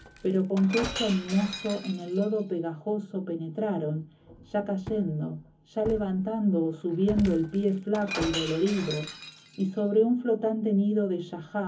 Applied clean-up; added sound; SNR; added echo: none; Shatter; 13 dB; reverberation time 0.3 s.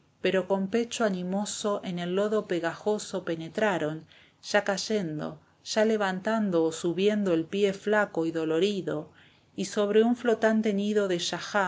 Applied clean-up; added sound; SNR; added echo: none; none; none; none.